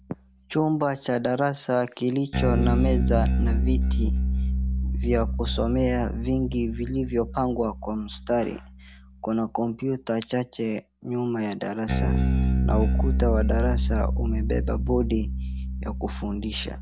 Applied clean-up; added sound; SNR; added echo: none; Bass guitar; -1 dB; none.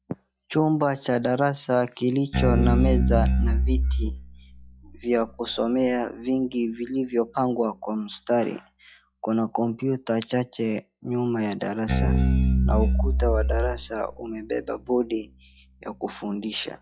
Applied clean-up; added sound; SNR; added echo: classical method log-MMSE.